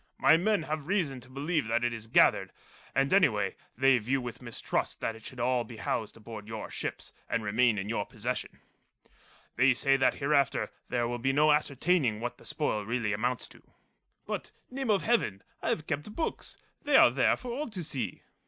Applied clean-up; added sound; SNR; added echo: none; none; none; none.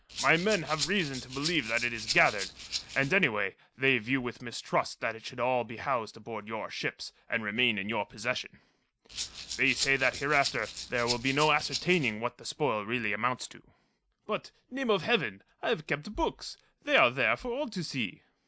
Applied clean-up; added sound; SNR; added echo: none; Rattle (instrument); 8 dB; none.